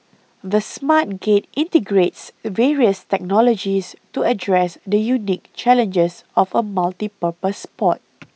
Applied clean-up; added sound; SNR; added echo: none; none; none; none.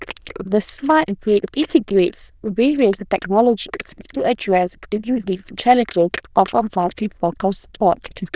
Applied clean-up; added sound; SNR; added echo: neural diffusion model UNIVERSE++.